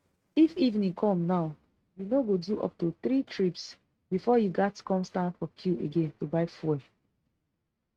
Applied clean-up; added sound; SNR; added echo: neural mask model RNNoise.